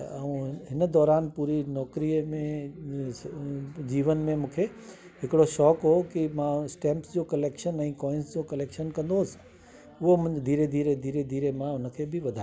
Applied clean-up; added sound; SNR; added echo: none; none; none; none.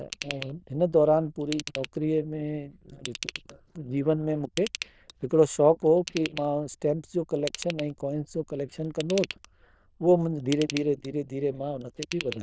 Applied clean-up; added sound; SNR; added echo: neural diffusion model UNIVERSE++.